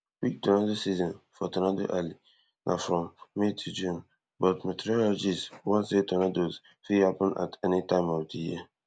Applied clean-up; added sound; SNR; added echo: none; none; none; none.